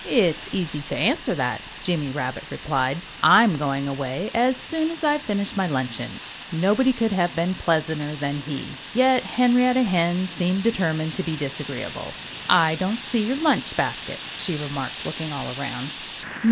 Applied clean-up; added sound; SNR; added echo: none; Fire; 12 dB; none.